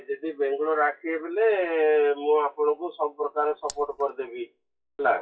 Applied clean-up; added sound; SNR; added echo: classical method WPE with log-MMSE.